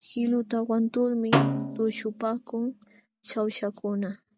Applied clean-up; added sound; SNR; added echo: none; Snare drum; 2 dB; none.